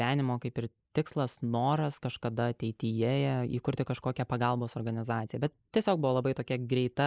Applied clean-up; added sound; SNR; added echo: neural mask model Resemble Enhance denoiser.